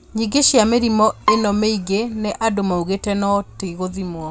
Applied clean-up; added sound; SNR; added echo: none; Bowed string instrument; 8 dB; none.